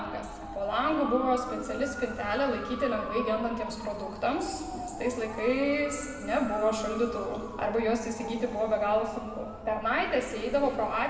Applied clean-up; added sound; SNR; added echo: none; Motor vehicle (road) / Siren; 11 dB; reverberation time 2.1 s.